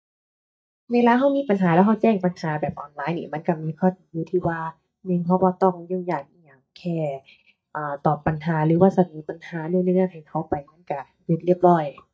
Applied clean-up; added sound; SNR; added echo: neural mask model DeepFilterNet 3.